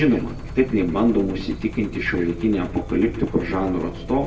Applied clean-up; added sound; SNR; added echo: none; Engine; 12 dB; reverberation time 0.6 s.